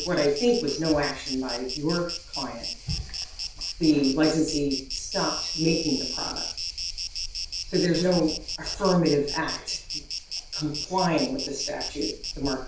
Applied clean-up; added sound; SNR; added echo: none; Insect; 7 dB; reverberation time 0.3 s.